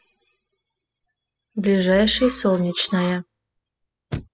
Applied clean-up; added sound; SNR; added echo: classical method spectral subtraction.